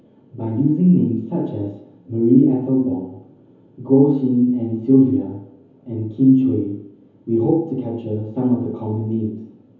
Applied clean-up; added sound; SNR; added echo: none; none; none; reverberation time 0.7 s.